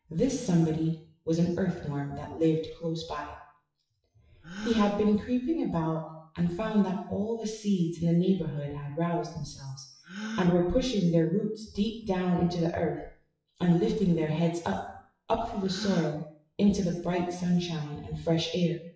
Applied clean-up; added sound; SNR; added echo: classical method WPE with log-MMSE.